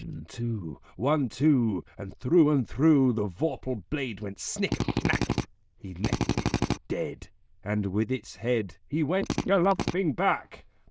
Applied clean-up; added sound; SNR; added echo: neural diffusion model UNIVERSE++.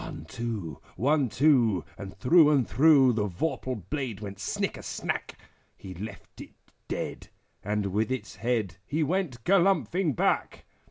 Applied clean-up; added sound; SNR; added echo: none; none; none; none.